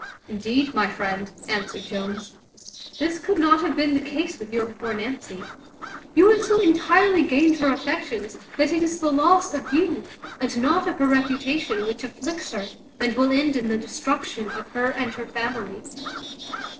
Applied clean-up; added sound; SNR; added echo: neural separator model SepFormer DNS4.